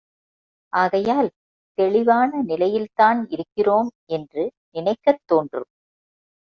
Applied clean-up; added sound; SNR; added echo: none; none; none; none.